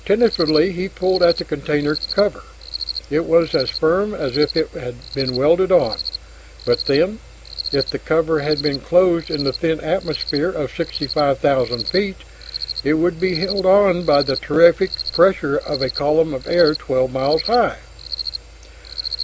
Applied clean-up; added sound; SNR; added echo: none; Cricket; 12 dB; none.